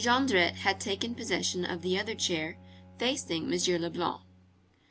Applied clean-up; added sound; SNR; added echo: none; Bowed string instrument; 18 dB; none.